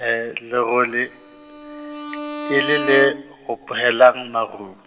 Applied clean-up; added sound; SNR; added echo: none; Bowed string instrument; 10 dB; reverberation time 0.8 s.